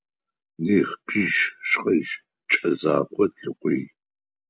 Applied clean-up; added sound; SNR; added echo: none; none; none; none.